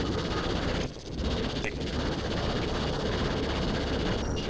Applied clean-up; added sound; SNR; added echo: neural separator model SepFormer DNS4.